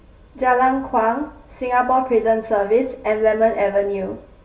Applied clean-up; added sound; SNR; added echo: none; none; none; reverberation time 0.2 s.